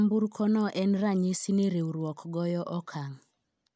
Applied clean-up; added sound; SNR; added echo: none; none; none; none.